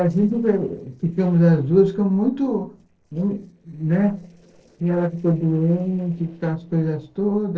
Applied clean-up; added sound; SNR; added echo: neural separator model SepFormer DNS4.